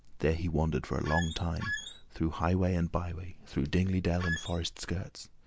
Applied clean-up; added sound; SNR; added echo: none; Squeak; 7 dB; none.